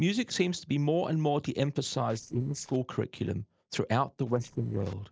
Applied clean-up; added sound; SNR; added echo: neural separator model SepFormer DNS4.